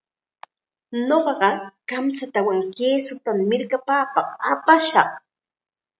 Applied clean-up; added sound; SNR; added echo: none; none; none; none.